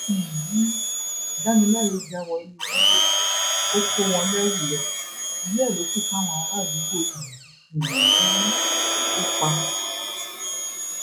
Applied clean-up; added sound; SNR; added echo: classical method log-MMSE.